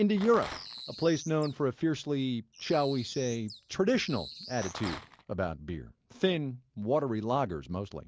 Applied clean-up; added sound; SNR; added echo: none; Bird + Rattle; 14 dB; none.